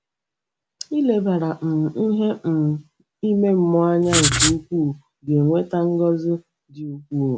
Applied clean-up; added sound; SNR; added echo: none; Writing; -4 dB; none.